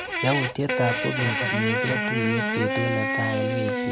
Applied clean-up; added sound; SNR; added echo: none; Fart; -2 dB; none.